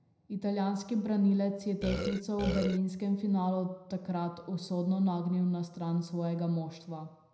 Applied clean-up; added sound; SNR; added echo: none; Burping, eructation; 4 dB; reverberation time 0.8 s.